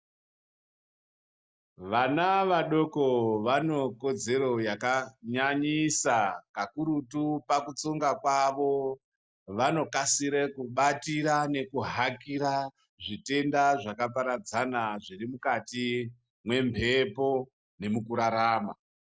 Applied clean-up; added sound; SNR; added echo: none; none; none; none.